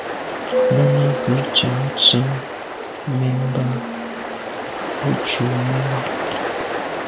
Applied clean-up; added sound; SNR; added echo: none; Ocean; 2 dB; none.